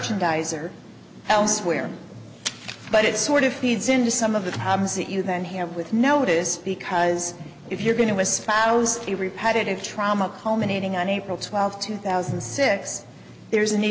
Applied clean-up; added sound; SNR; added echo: none; none; none; none.